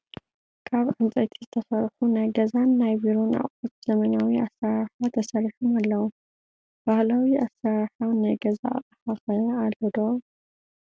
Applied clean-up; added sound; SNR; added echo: none; none; none; none.